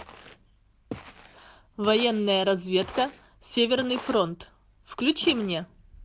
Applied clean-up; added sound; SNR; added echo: none; Walk, footsteps; 17 dB; none.